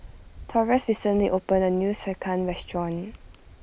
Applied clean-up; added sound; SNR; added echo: none; Waves, surf; 18 dB; none.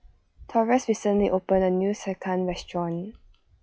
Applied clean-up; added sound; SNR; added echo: classical method log-MMSE.